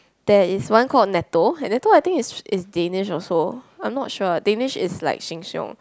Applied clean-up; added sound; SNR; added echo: none; none; none; none.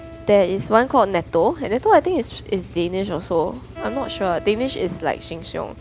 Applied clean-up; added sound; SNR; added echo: none; Engine + Acoustic guitar; 16 dB; none.